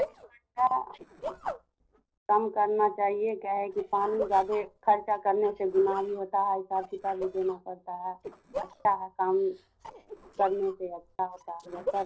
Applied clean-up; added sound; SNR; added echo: neural separator model SepFormer DNS4.